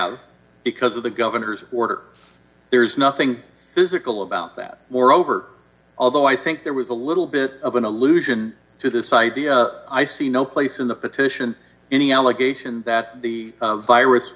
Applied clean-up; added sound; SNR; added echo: none; none; none; none.